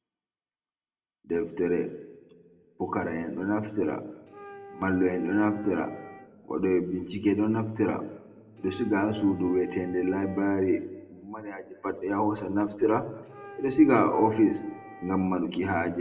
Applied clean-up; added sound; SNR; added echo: none; Wind instrument, woodwind instrument; 20 dB; reverberation time 1.1 s.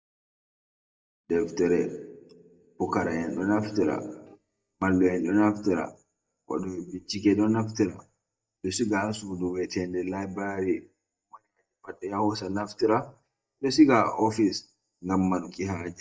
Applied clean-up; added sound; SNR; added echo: neural mask model DeepFilterNet 3.